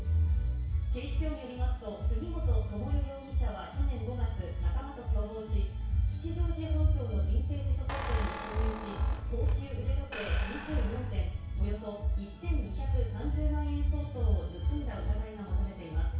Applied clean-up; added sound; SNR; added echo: none; Squeak; 12 dB; reverberation time 0.6 s.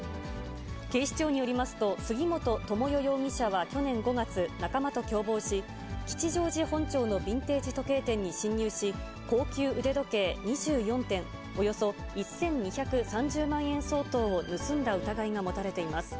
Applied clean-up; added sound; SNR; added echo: none; none; none; none.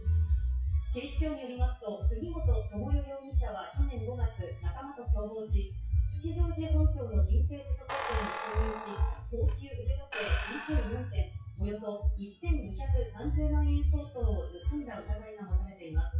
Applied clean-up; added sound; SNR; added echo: classical method WPE with log-MMSE.